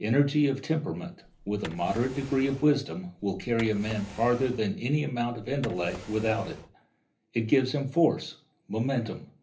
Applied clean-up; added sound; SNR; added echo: none; Drawer open or close; 16 dB; reverberation time 0.3 s.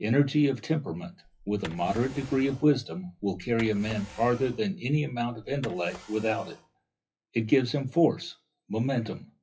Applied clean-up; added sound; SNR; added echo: classical method WPE with log-MMSE.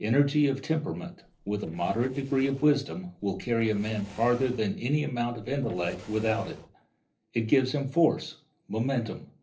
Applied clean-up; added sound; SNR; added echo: neural separator model SepFormer DNS4.